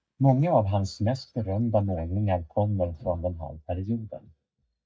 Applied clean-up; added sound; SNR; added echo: neural mask model DeepFilterNet 3.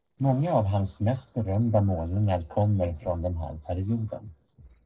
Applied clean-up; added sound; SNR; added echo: neural separator model SepFormer DNS4.